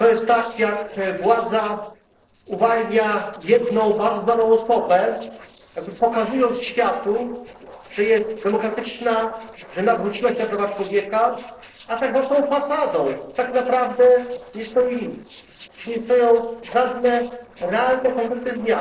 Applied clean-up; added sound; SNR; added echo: neural separator model SepFormer DNS4.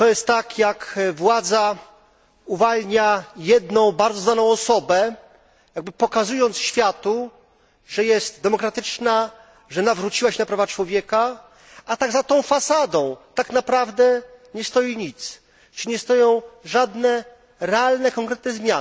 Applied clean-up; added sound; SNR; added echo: none; none; none; none.